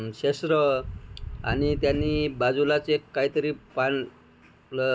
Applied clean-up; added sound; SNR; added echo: none; none; none; none.